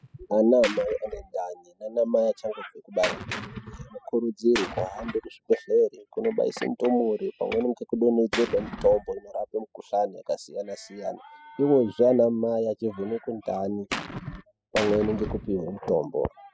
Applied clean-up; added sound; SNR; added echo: classical method spectral subtraction.